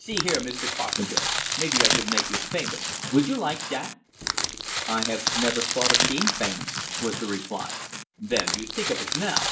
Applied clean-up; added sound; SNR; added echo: none; Crushing; -2 dB; reverberation time 0.3 s.